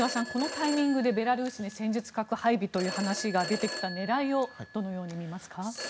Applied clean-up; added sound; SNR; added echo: none; Telephone; 11 dB; none.